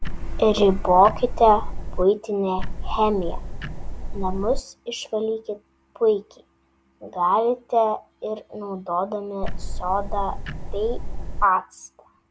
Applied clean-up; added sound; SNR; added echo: none; Tick-tock; 2 dB; none.